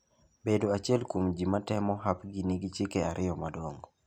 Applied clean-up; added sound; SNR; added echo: none; none; none; none.